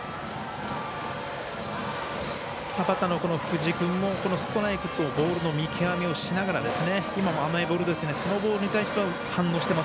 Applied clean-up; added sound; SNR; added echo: none; Truck; 13 dB; none.